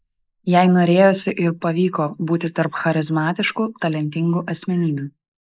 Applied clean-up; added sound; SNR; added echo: neural mask model Resemble Enhance denoiser.